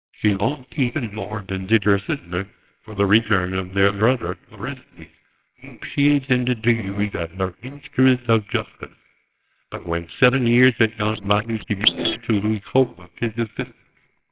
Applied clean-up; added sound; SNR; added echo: neural separator model SepFormer WHAMR!.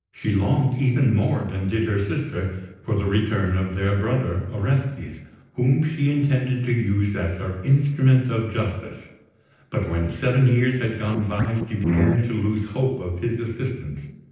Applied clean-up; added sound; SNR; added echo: neural separator model SepFormer DNS4.